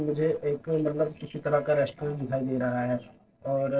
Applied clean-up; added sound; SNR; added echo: neural separator model SepFormer DNS4.